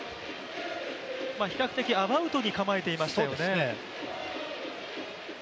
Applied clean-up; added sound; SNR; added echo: none; none; none; none.